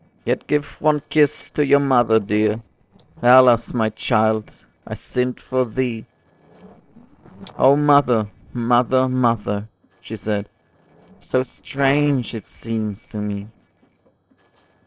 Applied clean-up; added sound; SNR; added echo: neural separator model SepFormer DNS4.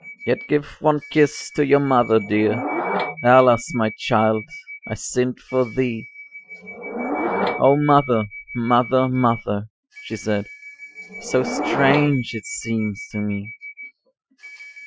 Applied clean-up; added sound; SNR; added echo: classical method Wiener filter.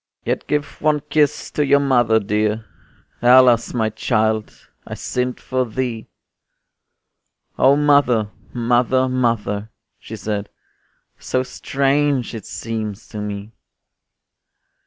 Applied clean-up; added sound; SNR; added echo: none; none; none; none.